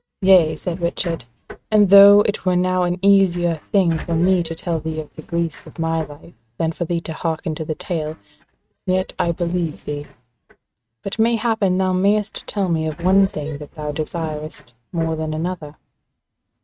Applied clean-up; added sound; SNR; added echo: neural mask model RNNoise.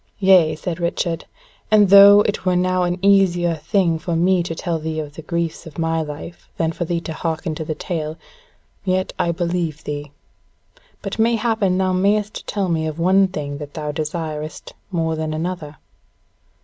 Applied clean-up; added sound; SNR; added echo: none; none; none; none.